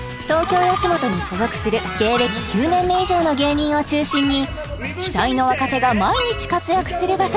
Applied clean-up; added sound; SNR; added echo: none; none; none; none.